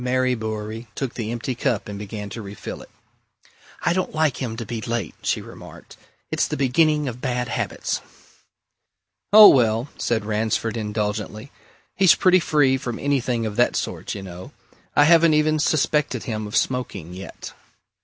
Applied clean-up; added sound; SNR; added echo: none; none; none; none.